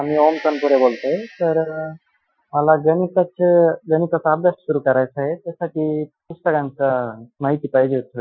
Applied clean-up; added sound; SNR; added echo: classical method Wiener filter.